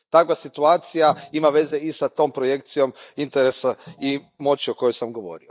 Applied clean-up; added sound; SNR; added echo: neural mask model DeepFilterNet 3.